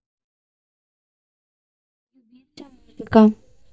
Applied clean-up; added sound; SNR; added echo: neural mask model DeepFilterNet 3.